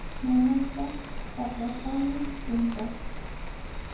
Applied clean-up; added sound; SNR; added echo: none; Rain; 5 dB; reverberation time 0.9 s.